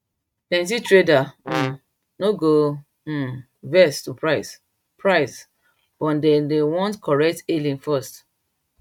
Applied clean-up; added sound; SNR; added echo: neural mask model RNNoise.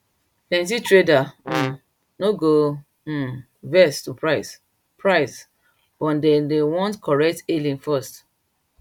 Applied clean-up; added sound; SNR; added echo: none; Brass instrument; 8 dB; none.